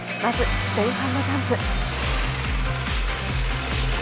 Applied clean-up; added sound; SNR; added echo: none; none; none; none.